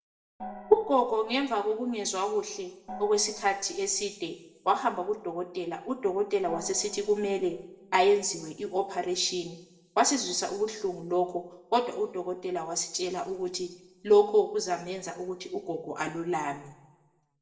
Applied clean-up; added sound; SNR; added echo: none; Gong; 16 dB; reverberation time 0.6 s.